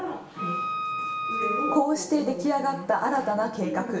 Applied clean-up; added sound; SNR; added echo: none; Wind instrument, woodwind instrument; 4 dB; reverberation time 0.6 s.